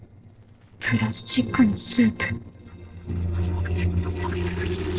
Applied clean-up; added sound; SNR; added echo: neural separator model SepFormer DNS4.